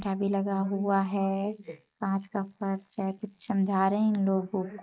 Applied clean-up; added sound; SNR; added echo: neural mask model Resemble Enhance denoiser.